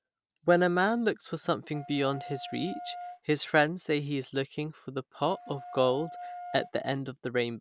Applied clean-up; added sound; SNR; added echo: none; Wind instrument, woodwind instrument; 14 dB; none.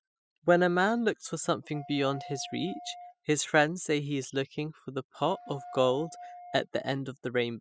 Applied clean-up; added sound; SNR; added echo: classical method spectral subtraction.